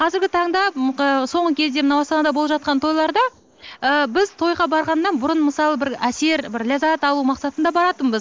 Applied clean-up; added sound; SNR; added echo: neural mask model Resemble Enhance denoiser.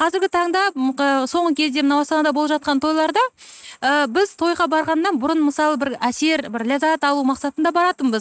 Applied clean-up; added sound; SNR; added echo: neural mask model RNNoise.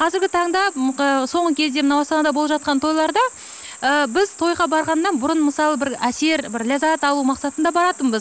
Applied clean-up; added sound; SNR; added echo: none; Cricket; 17 dB; none.